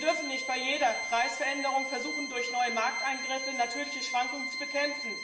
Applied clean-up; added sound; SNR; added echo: none; Organ; 4 dB; reverberation time 1.3 s.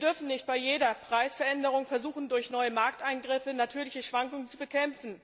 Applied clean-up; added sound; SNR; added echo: none; none; none; none.